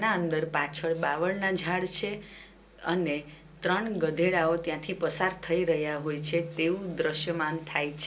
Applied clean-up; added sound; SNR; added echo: none; none; none; reverberation time 0.2 s.